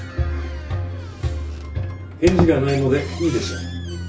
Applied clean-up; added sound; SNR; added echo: none; Squeak; 9 dB; reverberation time 0.3 s.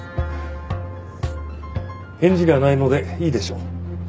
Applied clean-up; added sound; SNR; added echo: none; none; none; none.